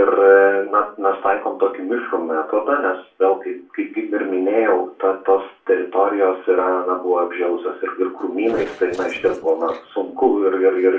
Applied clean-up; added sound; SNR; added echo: neural separator model SepFormer DNS4.